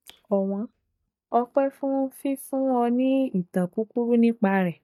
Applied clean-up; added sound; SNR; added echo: neural mask model DeepFilterNet 3.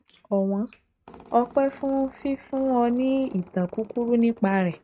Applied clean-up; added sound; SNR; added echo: neural mask model RNNoise.